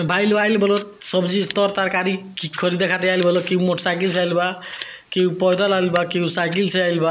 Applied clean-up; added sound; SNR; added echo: none; Scissors; 18 dB; none.